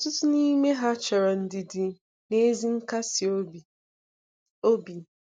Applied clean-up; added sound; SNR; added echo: none; none; none; none.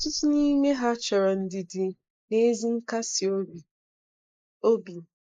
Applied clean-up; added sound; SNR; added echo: neural mask model Resemble Enhance denoiser.